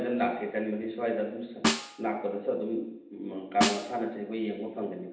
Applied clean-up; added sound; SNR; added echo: none; Snare drum; 2 dB; reverberation time 0.8 s.